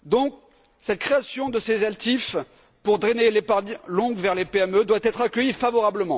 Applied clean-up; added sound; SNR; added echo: none; none; none; none.